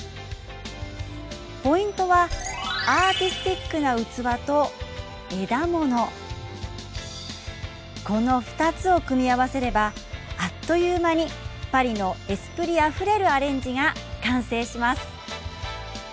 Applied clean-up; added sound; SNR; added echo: none; Bass drum; 15 dB; none.